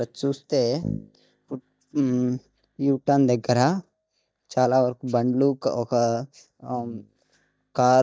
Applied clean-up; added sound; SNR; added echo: neural mask model DeepFilterNet 3.